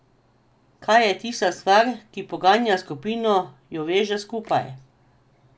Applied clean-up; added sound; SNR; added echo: none; none; none; none.